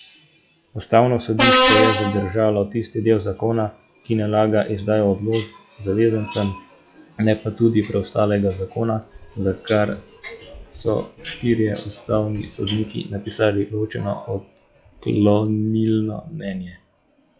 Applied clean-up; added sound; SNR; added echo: classical method log-MMSE.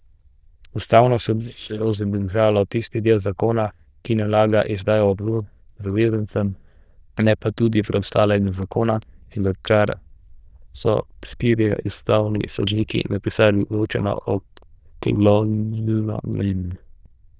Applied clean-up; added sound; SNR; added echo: neural diffusion model UNIVERSE++.